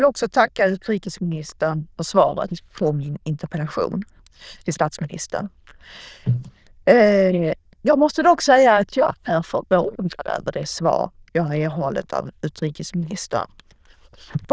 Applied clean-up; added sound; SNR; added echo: neural diffusion model UNIVERSE++.